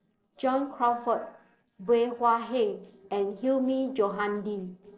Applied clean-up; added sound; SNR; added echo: neural separator model SepFormer DNS4.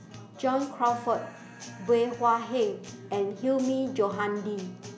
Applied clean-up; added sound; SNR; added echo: none; Guitar; 17 dB; none.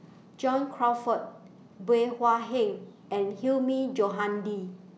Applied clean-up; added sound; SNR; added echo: none; none; none; none.